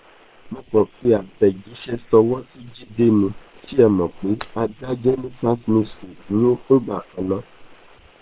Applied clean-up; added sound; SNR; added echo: neural separator model SepFormer WHAM!.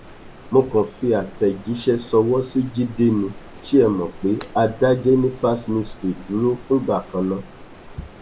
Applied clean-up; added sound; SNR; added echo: none; Shatter + Stream; 19 dB; none.